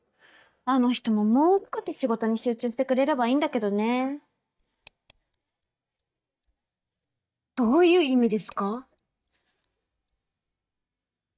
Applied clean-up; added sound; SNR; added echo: neural mask model DeepFilterNet 3.